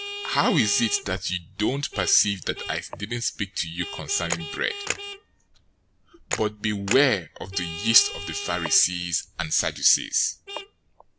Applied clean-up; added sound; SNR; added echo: none; Camera + Vehicle horn, car horn, honking; 11 dB; none.